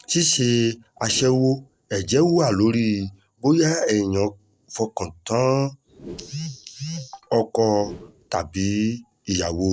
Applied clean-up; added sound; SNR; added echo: neural separator model SepFormer DNS4.